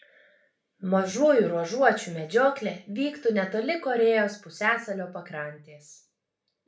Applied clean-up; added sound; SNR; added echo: none; none; none; reverberation time 0.3 s.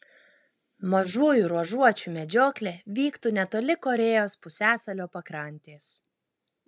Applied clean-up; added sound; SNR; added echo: none; none; none; none.